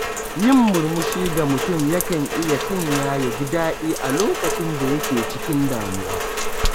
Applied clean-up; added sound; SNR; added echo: none; Rain; 3 dB; none.